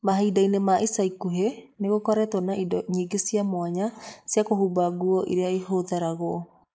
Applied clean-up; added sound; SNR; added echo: neural mask model Resemble Enhance denoiser.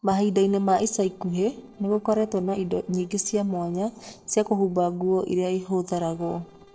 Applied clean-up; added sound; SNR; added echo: neural separator model SepFormer DNS4.